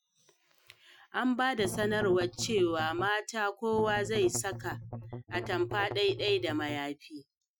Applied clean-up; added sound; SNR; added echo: classical method Wiener filter.